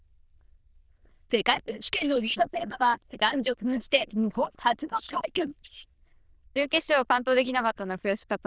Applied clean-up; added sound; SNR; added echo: neural diffusion model UNIVERSE++.